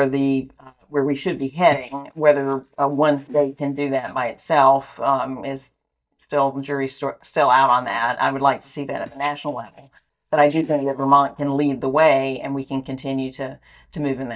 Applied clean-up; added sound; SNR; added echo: neural mask model DeepFilterNet 3.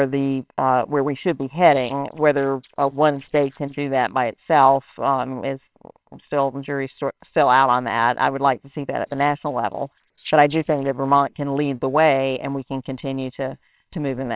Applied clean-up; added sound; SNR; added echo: neural separator model SepFormer WHAMR!.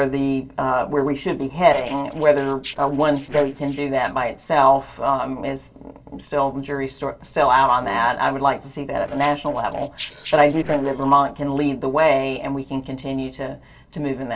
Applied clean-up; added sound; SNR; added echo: neural separator model SepFormer DNS4.